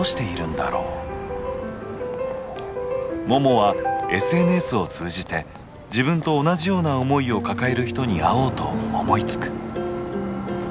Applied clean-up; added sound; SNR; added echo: none; Bowed string instrument; 15 dB; none.